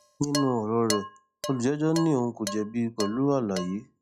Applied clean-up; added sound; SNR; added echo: classical method log-MMSE.